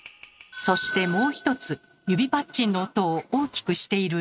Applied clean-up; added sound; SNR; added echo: neural mask model RNNoise.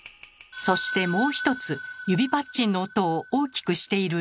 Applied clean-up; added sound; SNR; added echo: none; none; none; none.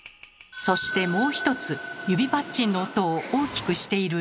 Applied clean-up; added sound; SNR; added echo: none; Mechanisms; 14 dB; none.